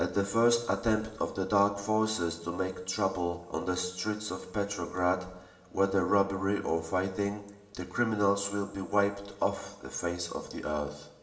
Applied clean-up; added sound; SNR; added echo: none; none; none; reverberation time 1.4 s.